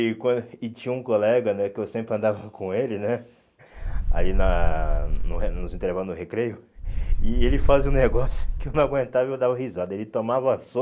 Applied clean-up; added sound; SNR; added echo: none; Wind; -4 dB; none.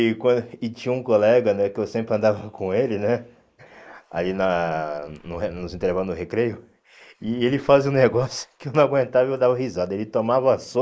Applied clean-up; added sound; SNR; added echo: neural mask model Resemble Enhance denoiser.